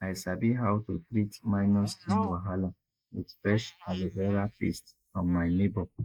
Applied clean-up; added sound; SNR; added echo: neural mask model Resemble Enhance denoiser.